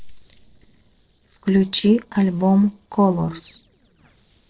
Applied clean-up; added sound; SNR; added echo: neural separator model SepFormer DNS4.